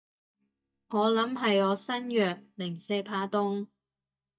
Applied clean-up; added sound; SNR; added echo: neural mask model DeepFilterNet 3.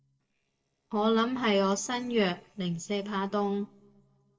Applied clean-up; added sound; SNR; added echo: neural separator model SepFormer DNS4.